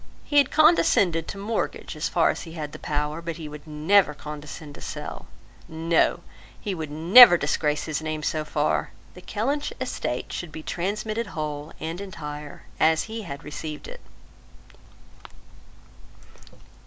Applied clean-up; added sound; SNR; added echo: none; none; none; none.